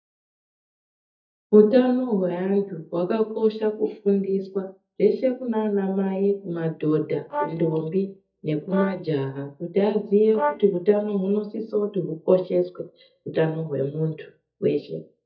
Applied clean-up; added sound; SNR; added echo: neural mask model DeepFilterNet 3.